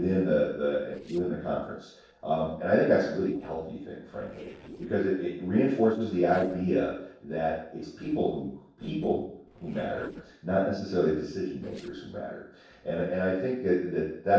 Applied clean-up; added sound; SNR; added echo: neural separator model SepFormer DNS4.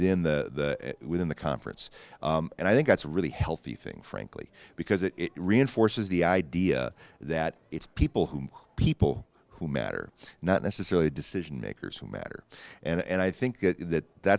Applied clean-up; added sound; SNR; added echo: none; none; none; none.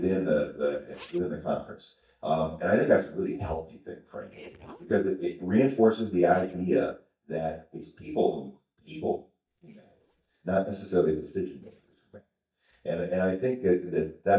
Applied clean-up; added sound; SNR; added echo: neural mask model DeepFilterNet 3.